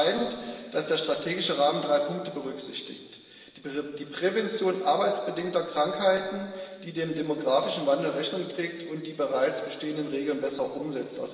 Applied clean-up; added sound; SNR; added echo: none; none; none; reverberation time 1.6 s.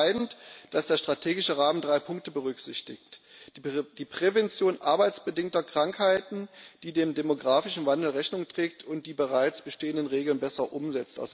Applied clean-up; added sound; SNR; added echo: none; none; none; none.